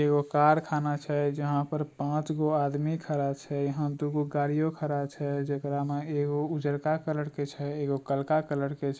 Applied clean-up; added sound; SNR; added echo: neural mask model Resemble Enhance denoiser.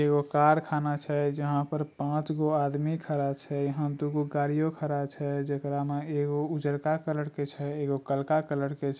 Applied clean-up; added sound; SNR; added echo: none; none; none; none.